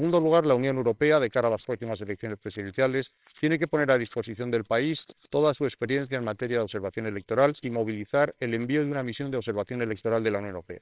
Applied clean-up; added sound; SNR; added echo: neural separator model SepFormer WHAMR!.